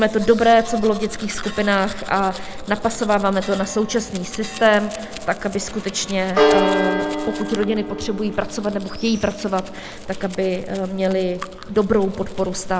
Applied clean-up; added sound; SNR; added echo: none; Domestic sounds, home sounds + Church bell; 6 dB; none.